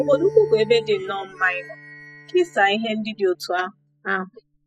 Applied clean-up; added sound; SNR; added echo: classical method spectral subtraction.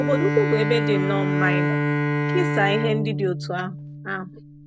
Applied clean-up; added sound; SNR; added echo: none; Bowed string instrument; -1 dB; none.